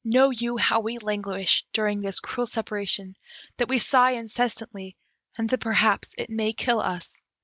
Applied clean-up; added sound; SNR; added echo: none; none; none; none.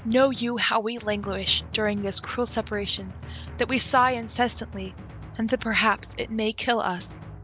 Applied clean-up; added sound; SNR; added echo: none; Drum; 14 dB; none.